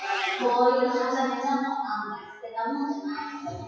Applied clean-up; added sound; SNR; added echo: classical method WPE with log-MMSE.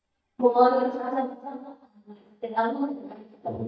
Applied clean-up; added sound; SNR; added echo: neural mask model DeepFilterNet 3.